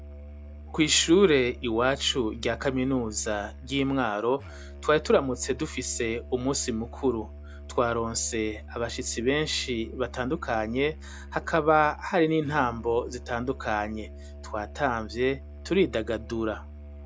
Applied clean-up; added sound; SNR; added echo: none; Musical instrument; 15 dB; none.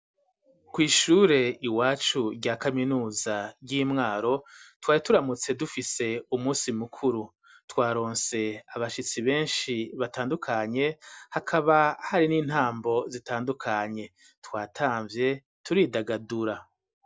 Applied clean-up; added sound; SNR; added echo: none; none; none; none.